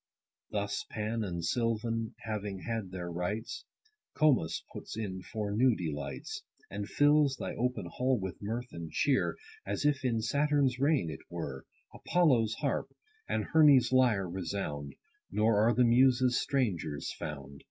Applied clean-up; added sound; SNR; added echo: none; none; none; none.